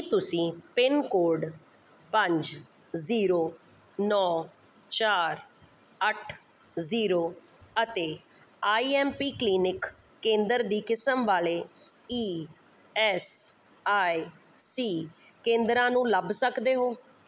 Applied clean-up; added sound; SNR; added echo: none; none; none; none.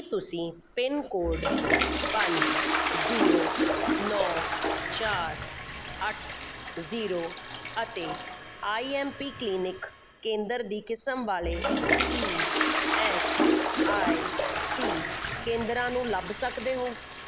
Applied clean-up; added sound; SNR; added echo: none; Toilet flush; -3 dB; none.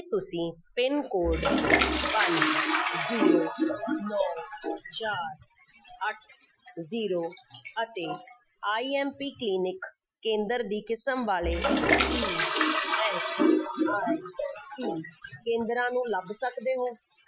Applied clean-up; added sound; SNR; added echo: classical method Wiener filter.